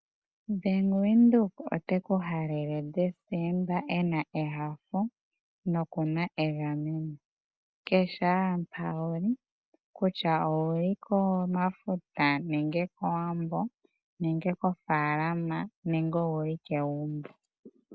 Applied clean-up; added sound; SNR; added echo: none; none; none; none.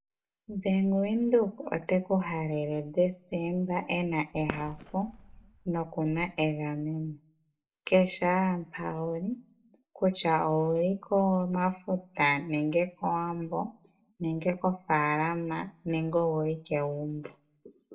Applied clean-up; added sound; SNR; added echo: none; Fireworks; 14 dB; reverberation time 0.3 s.